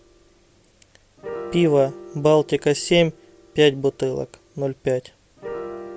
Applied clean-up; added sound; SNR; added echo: none; Piano; 16 dB; none.